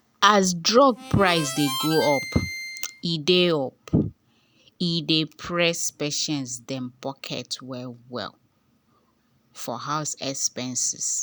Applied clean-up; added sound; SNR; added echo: none; Harmonica; 8 dB; none.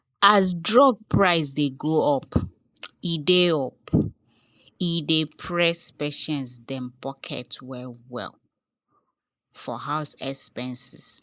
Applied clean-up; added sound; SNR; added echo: neural mask model Resemble Enhance denoiser.